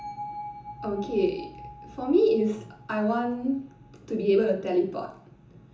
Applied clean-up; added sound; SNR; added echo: none; Bell; 17 dB; reverberation time 0.7 s.